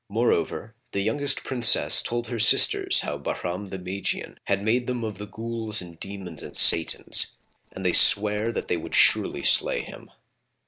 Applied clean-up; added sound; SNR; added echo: neural separator model SepFormer DNS4.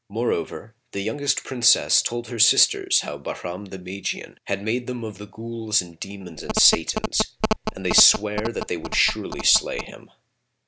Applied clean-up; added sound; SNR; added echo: none; Telephone; 5 dB; none.